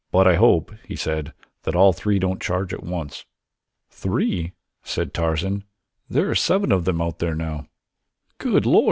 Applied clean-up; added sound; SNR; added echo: none; none; none; none.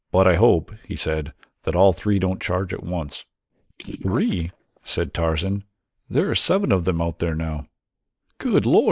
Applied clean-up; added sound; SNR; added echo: neural mask model Resemble Enhance denoiser.